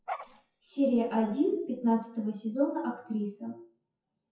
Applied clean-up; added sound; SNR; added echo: classical method WPE with log-MMSE.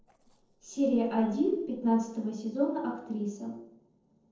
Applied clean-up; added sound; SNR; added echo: neural separator model SepFormer DNS4.